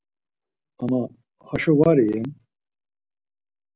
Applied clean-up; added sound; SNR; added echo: none; none; none; none.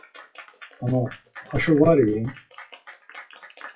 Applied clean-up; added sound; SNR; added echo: classical method WPE with log-MMSE.